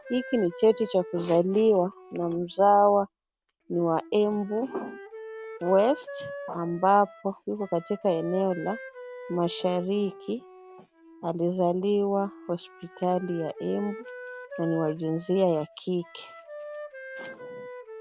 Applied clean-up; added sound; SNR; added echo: none; Wind instrument, woodwind instrument; 16 dB; none.